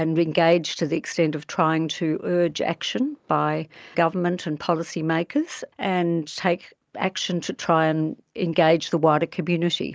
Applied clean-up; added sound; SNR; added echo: none; none; none; none.